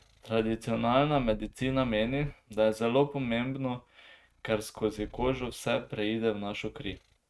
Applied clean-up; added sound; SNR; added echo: neural mask model RNNoise.